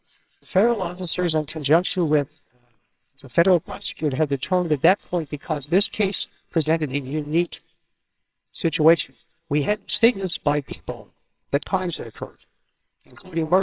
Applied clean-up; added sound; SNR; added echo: neural separator model SepFormer WHAMR!.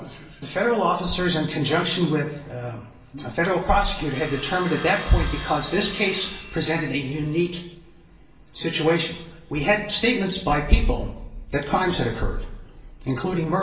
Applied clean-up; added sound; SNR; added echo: none; Sawing; 15 dB; reverberation time 0.9 s.